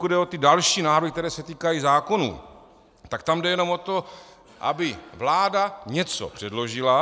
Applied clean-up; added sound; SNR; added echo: none; none; none; none.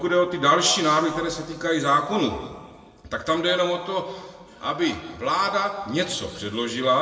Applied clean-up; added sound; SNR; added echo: none; none; none; reverberation time 1.4 s.